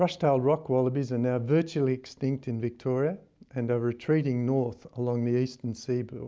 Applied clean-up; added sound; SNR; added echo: none; none; none; none.